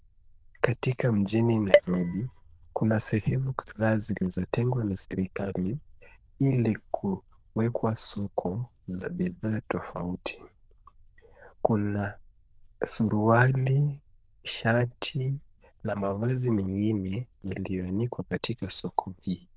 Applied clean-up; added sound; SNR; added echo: neural diffusion model UNIVERSE++.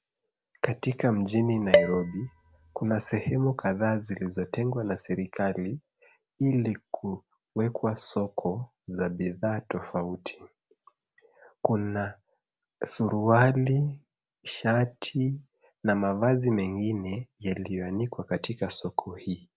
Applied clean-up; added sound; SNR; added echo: none; Dishes, pots, and pans; 1 dB; none.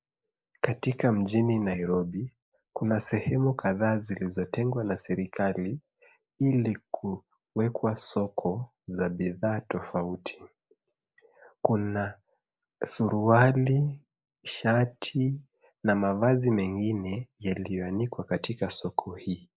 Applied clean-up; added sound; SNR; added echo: neural mask model Resemble Enhance denoiser.